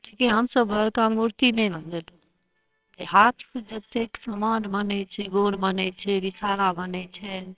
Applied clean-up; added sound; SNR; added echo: neural separator model SepFormer WHAMR!.